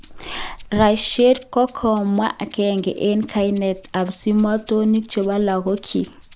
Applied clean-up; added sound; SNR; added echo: none; Wind + Rattle (instrument); 19 dB; none.